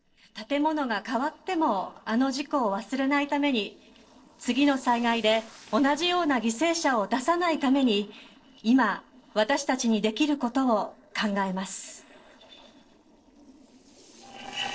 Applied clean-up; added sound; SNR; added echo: neural separator model SepFormer DNS4.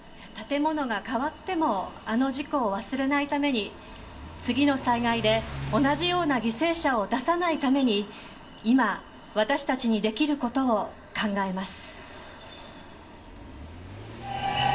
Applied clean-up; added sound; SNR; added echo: none; Accelerating, revving, vroom / Car; 16 dB; reverberation time 0.4 s.